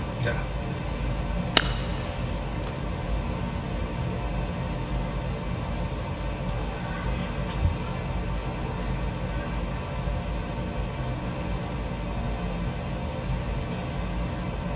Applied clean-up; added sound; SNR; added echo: none; Fire; 4 dB; reverberation time 0.1 s.